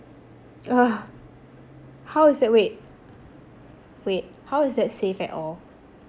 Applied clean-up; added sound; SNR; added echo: none; none; none; none.